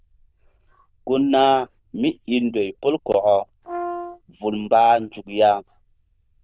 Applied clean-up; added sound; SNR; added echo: neural diffusion model UNIVERSE++.